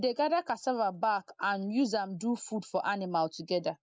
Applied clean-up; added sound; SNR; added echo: neural mask model Resemble Enhance denoiser.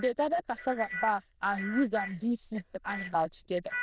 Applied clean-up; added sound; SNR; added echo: neural diffusion model UNIVERSE++.